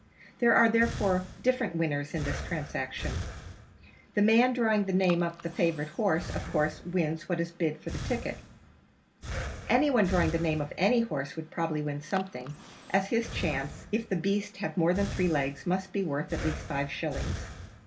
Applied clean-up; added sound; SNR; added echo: none; Breathing; 11 dB; reverberation time 0.2 s.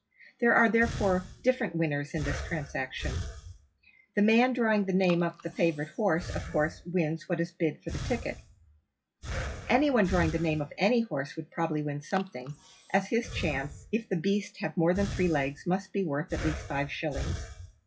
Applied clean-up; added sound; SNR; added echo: classical method WPE with log-MMSE.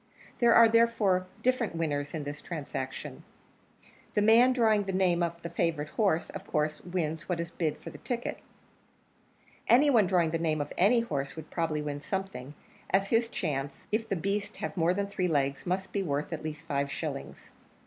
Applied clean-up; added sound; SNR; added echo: none; none; none; none.